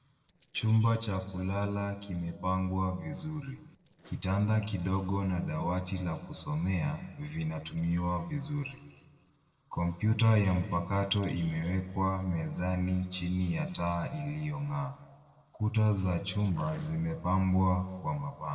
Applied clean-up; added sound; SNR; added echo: neural separator model SepFormer DNS4.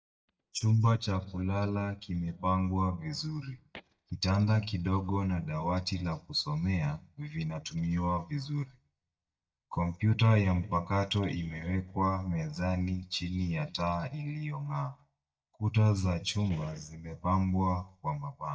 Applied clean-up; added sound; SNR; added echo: neural mask model DeepFilterNet 3.